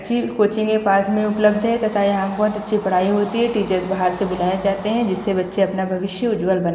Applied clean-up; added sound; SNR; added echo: none; Train / Bird vocalization, bird call, bird song; 18 dB; none.